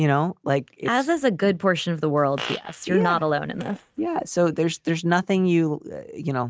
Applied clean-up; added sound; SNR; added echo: neural mask model RNNoise.